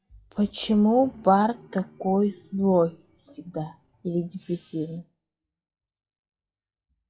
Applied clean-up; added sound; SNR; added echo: classical method WPE with log-MMSE.